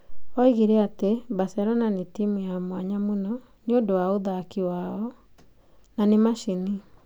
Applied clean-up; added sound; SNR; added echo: none; none; none; none.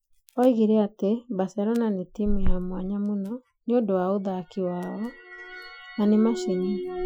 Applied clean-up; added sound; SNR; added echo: classical method Wiener filter.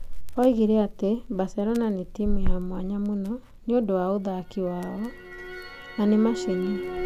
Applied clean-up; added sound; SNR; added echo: none; Crackle; 5 dB; none.